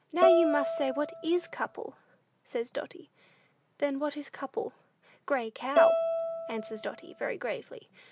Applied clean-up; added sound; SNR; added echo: none; Bowed string instrument; -4 dB; none.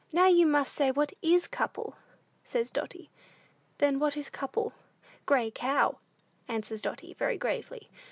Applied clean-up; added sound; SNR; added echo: none; none; none; none.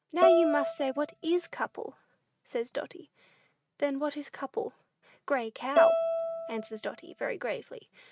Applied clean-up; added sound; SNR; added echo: neural mask model RNNoise.